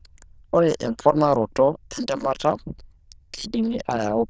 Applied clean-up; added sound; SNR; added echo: neural diffusion model UNIVERSE++.